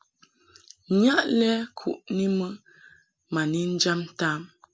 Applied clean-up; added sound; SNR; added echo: none; none; none; none.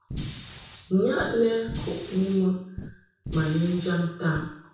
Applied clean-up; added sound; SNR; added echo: none; Fire; 10 dB; reverberation time 0.6 s.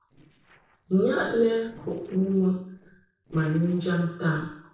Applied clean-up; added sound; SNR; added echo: neural separator model SepFormer DNS4.